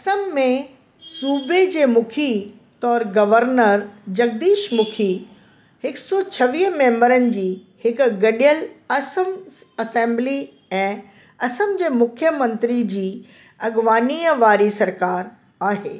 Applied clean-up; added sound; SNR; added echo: none; none; none; none.